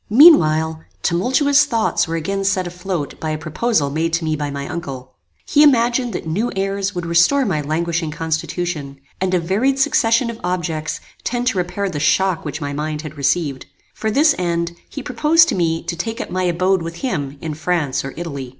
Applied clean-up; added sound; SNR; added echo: none; none; none; none.